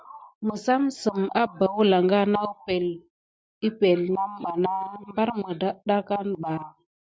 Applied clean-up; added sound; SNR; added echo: none; none; none; none.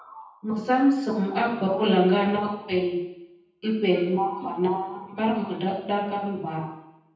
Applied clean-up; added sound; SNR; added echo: none; none; none; reverberation time 0.9 s.